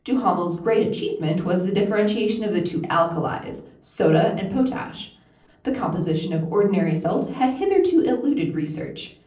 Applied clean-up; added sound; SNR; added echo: neural separator model SepFormer DNS4.